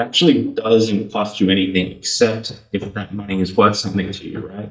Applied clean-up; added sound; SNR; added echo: neural mask model DeepFilterNet 3.